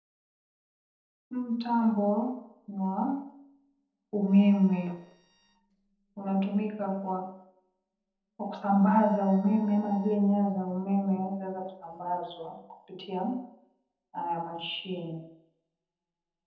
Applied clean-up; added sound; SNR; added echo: neural separator model SepFormer DNS4.